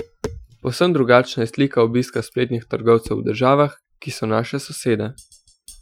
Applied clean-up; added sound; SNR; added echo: classical method Wiener filter.